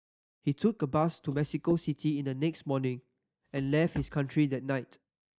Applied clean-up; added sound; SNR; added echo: neural mask model DeepFilterNet 3.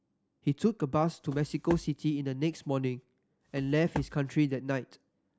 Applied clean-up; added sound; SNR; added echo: none; Walk, footsteps; 11 dB; none.